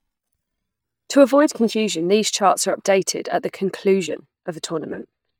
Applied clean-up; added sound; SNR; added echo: neural mask model DeepFilterNet 3.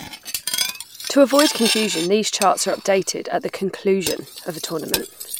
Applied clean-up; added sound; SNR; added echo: none; Cutlery, silverware; 7 dB; none.